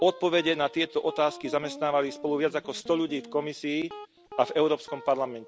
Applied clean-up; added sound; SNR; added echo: none; Guitar; 17 dB; none.